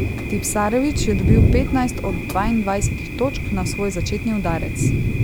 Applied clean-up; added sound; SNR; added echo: none; Thunder; -2 dB; none.